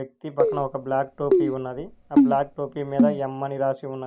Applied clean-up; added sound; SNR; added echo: none; Keyboard (musical); -4 dB; none.